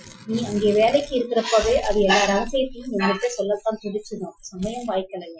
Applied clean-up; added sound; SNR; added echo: classical method Wiener filter.